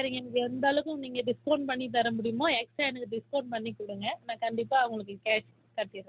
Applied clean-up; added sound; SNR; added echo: none; none; none; none.